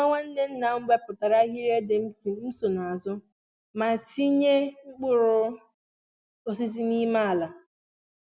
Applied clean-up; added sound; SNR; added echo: none; none; none; none.